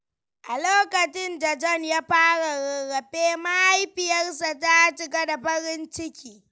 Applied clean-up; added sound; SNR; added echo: none; none; none; none.